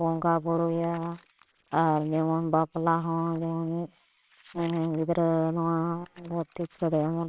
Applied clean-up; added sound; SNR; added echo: neural separator model SepFormer WHAMR!.